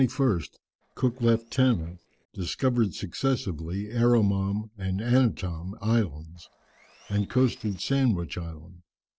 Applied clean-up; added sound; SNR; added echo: neural separator model SepFormer DNS4.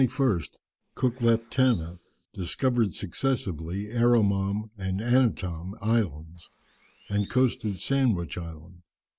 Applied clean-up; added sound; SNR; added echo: neural mask model Resemble Enhance denoiser.